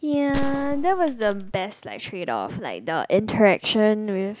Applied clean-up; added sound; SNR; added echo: none; Gunshot, gunfire; 5 dB; none.